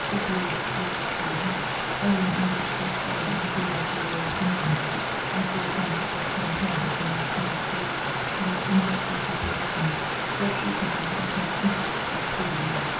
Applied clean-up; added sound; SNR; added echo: none; Stream; -3 dB; reverberation time 0.6 s.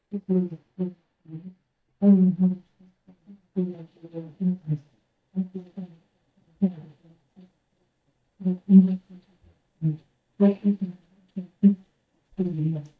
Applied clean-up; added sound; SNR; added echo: neural mask model DeepFilterNet 3.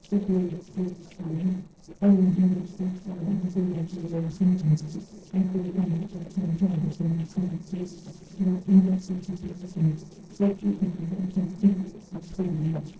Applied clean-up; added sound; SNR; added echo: neural separator model SepFormer DNS4.